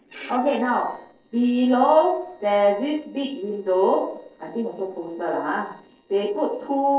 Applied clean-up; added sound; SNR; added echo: neural separator model SepFormer DNS4.